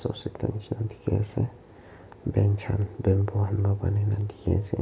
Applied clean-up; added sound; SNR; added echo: none; none; none; none.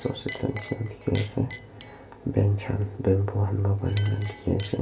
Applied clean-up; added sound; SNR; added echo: none; Chink, clink; 19 dB; reverberation time 0.7 s.